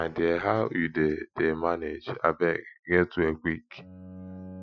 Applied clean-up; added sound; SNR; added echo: classical method Wiener filter.